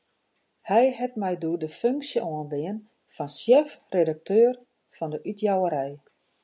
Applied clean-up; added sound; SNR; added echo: none; none; none; none.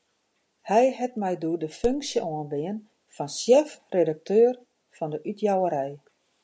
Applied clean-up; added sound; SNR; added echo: none; Crack; 17 dB; none.